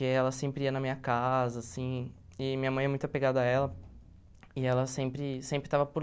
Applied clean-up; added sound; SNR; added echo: none; none; none; none.